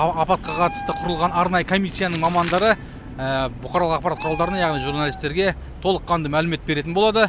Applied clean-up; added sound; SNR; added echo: none; Meow + Crumpling, crinkling; 14 dB; none.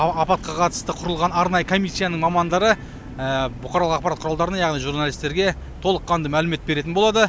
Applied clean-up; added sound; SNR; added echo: none; none; none; none.